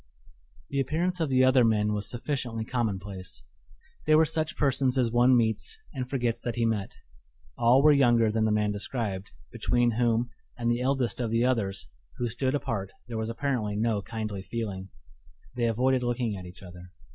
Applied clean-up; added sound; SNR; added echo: none; none; none; none.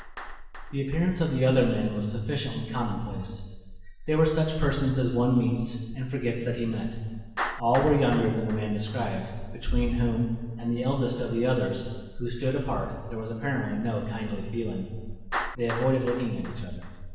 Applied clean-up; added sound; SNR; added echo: none; Clapping; 16 dB; reverberation time 1.2 s.